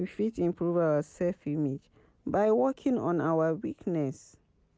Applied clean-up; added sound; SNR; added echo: none; none; none; none.